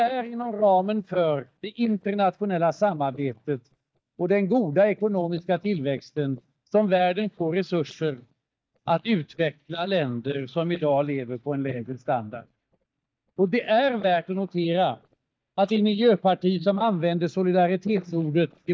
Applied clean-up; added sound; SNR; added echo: neural mask model DeepFilterNet 3.